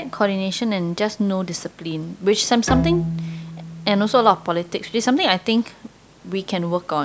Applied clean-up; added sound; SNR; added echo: none; Bowed string instrument; 10 dB; none.